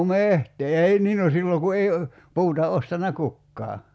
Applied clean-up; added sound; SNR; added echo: none; none; none; none.